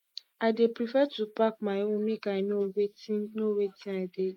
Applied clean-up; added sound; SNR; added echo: neural mask model Resemble Enhance denoiser.